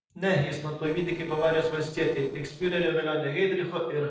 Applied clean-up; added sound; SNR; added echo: neural separator model SepFormer DNS4.